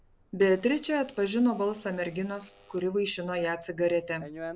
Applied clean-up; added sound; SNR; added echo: none; Alarm / Door; 19 dB; none.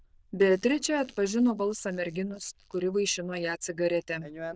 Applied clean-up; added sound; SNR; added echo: neural diffusion model UNIVERSE++.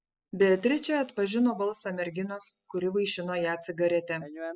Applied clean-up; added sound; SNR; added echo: classical method spectral subtraction.